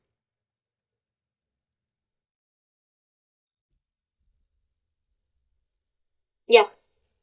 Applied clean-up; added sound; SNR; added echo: neural mask model DeepFilterNet 3.